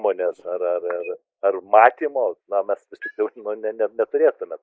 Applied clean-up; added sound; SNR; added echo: neural mask model Resemble Enhance denoiser.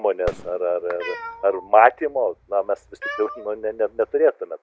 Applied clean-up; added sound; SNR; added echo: none; Fireworks + Cat; 15 dB; none.